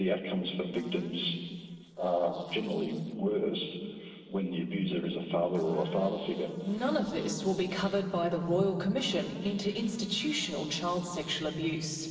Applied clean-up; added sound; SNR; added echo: neural separator model SepFormer DNS4.